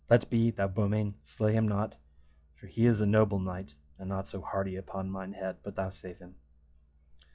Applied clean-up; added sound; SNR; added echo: classical method log-MMSE.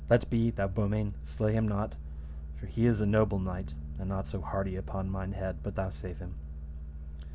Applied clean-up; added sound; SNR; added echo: none; Bass guitar; 14 dB; none.